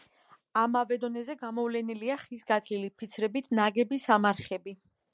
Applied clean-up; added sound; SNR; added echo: none; none; none; none.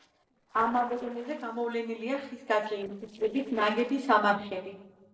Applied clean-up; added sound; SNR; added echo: neural separator model SepFormer DNS4.